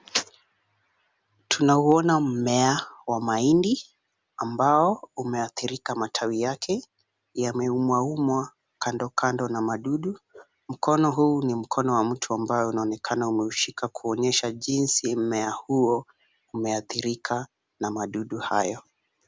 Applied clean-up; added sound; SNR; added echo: none; none; none; none.